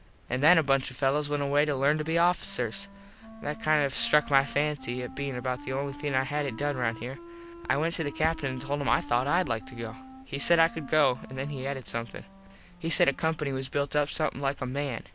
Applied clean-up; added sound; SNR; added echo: none; Wind instrument, woodwind instrument; 18 dB; none.